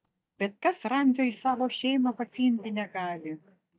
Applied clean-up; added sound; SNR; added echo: neural mask model DeepFilterNet 3.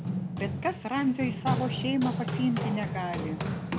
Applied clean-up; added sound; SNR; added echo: none; Run; 1 dB; none.